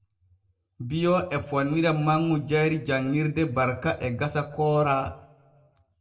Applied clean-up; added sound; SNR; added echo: none; none; none; reverberation time 0.6 s.